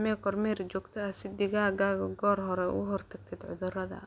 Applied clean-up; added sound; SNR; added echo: none; none; none; none.